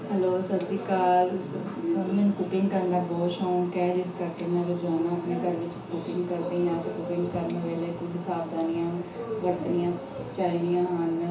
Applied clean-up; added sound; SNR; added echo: none; Bicycle bell; 15 dB; reverberation time 0.7 s.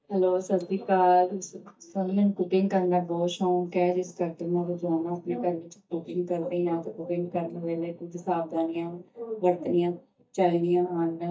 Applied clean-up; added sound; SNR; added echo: neural mask model DeepFilterNet 3.